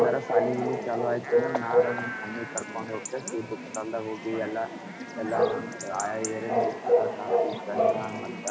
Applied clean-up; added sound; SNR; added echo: none; Bark / Chatter / Chirp, tweet / Livestock, farm animals, working animals; -5 dB; none.